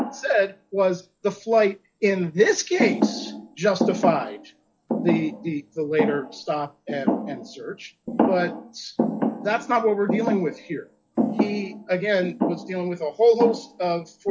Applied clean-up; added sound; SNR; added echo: classical method log-MMSE.